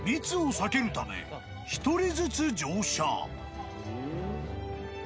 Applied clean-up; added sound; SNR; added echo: none; none; none; none.